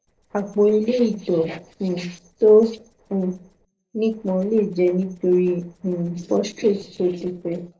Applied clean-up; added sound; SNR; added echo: neural separator model SepFormer DNS4.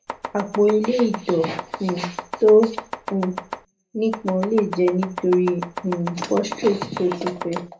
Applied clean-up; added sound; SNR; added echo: none; Domestic sounds, home sounds; 11 dB; reverberation time 0.3 s.